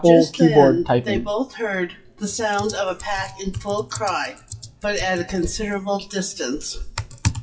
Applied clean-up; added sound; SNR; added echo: classical method WPE with log-MMSE.